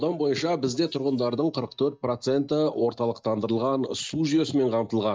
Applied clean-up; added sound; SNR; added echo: neural mask model DeepFilterNet 3.